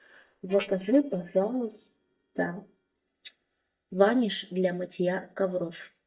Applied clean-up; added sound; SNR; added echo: neural mask model DeepFilterNet 3.